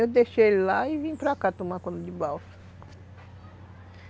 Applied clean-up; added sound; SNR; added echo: none; none; none; none.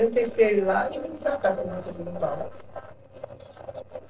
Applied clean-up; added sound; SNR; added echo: neural separator model SepFormer DNS4.